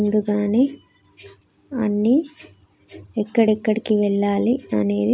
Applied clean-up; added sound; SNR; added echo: none; none; none; none.